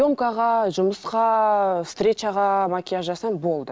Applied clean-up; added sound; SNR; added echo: none; none; none; none.